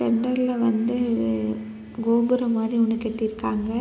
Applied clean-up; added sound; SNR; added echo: none; none; none; none.